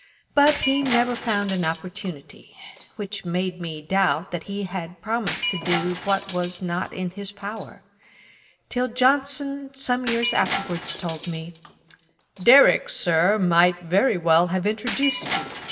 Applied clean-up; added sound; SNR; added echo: none; Shatter; 9 dB; reverberation time 0.7 s.